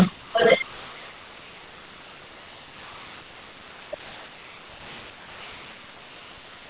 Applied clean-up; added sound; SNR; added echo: none; none; none; none.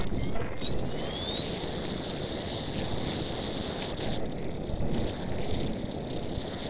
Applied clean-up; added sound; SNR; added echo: neural separator model SepFormer DNS4.